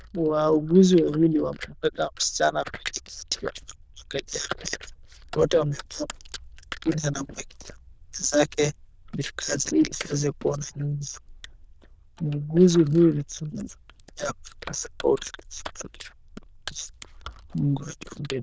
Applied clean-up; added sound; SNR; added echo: neural diffusion model UNIVERSE++.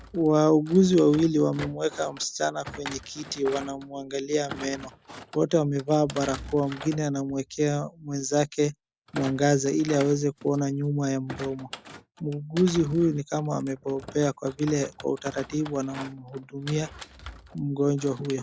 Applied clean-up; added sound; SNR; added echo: none; Thump, thud; 17 dB; none.